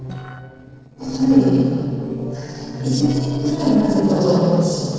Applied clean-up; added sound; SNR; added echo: neural separator model SepFormer DNS4.